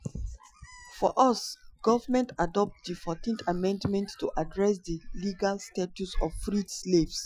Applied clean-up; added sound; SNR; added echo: classical method Wiener filter.